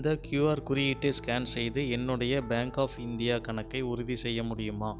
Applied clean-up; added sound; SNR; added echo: none; Piano; 13 dB; none.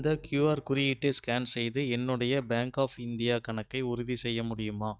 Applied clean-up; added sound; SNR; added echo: neural mask model DeepFilterNet 3.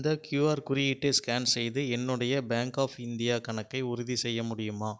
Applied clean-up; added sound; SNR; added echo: none; none; none; none.